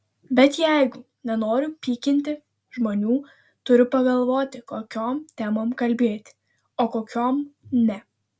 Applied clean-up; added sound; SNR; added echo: none; none; none; none.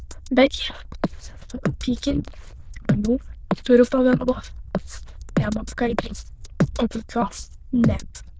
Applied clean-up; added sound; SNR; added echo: neural diffusion model UNIVERSE++.